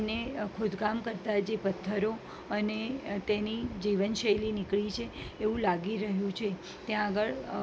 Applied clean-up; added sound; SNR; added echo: none; none; none; none.